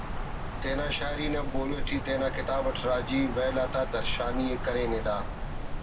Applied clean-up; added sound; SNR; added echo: none; Wind; 2 dB; reverberation time 0.3 s.